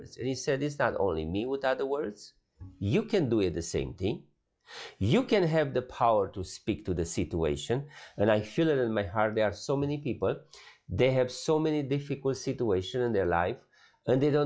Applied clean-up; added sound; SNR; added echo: classical method log-MMSE.